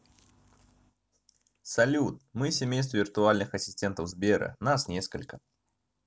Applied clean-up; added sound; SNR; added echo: none; none; none; none.